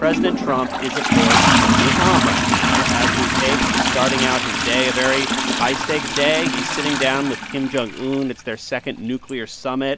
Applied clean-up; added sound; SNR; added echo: none; Toilet flush; -3 dB; none.